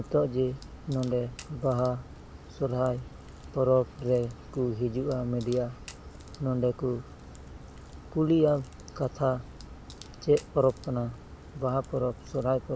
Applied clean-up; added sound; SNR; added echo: none; Crack; 16 dB; none.